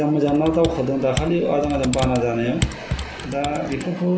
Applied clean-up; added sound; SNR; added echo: none; Computer keyboard; 8 dB; none.